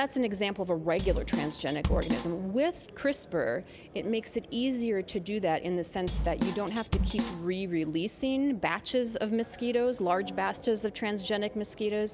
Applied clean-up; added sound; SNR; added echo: none; Drum kit; 2 dB; none.